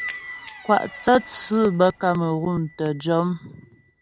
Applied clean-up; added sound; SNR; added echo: none; Squeak / Bell; 17 dB; none.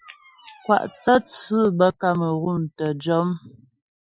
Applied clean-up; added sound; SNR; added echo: classical method Wiener filter.